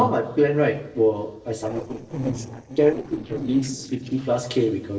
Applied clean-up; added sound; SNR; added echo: neural separator model SepFormer DNS4.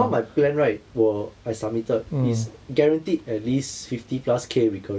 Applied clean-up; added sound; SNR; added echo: none; none; none; none.